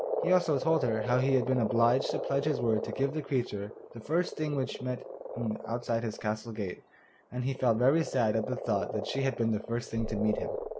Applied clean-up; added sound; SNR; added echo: none; Frog; 7 dB; none.